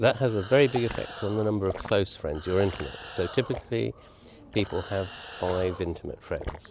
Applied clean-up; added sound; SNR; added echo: none; Animal + Liquid; 13 dB; none.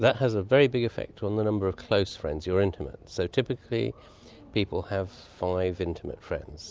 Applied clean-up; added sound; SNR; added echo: none; none; none; none.